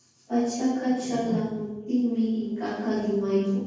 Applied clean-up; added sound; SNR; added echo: none; Whoosh, swoosh, swish; 11 dB; reverberation time 1.3 s.